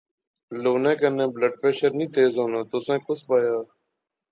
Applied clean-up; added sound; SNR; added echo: none; none; none; none.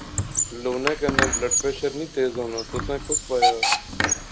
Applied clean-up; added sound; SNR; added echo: none; Squeak + Hiss / Alarm / Train; -3 dB; none.